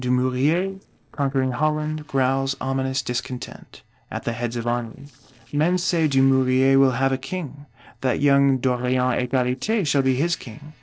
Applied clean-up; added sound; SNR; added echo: neural separator model SepFormer DNS4.